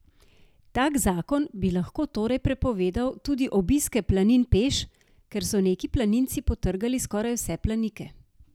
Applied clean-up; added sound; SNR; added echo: none; none; none; none.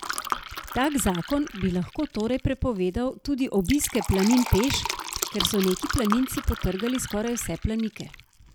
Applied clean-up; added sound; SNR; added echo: none; Fill (with liquid); 9 dB; none.